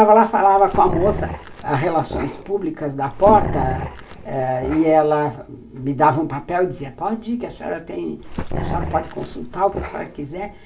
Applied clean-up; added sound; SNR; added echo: none; Growling; 8 dB; reverberation time 0.2 s.